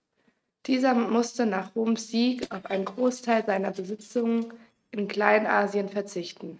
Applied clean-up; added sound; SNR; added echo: neural mask model RNNoise.